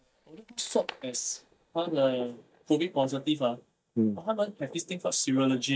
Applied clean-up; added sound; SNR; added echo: neural mask model DeepFilterNet 3.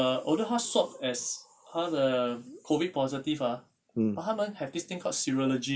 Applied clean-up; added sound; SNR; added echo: none; none; none; none.